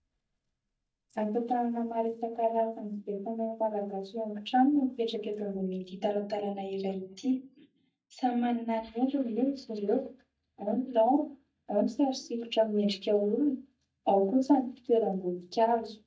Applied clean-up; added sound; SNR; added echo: neural mask model DeepFilterNet 3.